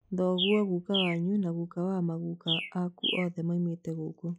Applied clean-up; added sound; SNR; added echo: classical method log-MMSE.